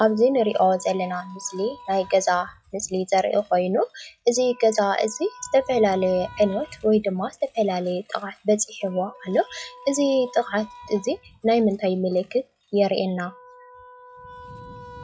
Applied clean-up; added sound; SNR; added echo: classical method log-MMSE.